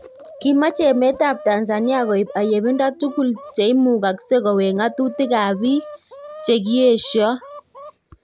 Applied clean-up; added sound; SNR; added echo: none; Chicken, rooster; 19 dB; none.